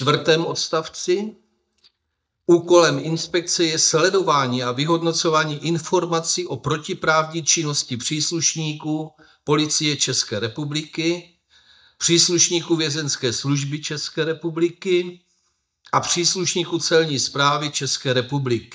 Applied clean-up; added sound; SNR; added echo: neural mask model DeepFilterNet 3.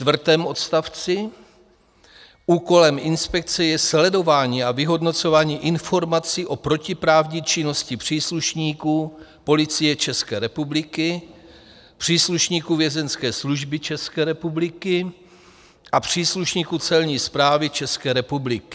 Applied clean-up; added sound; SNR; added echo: none; none; none; none.